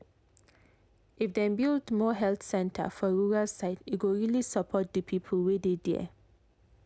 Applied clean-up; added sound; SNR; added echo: none; none; none; none.